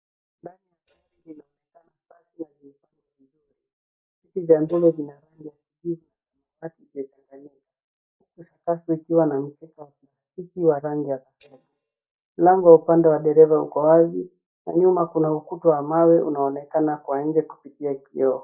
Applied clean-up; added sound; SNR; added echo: neural mask model DeepFilterNet 3.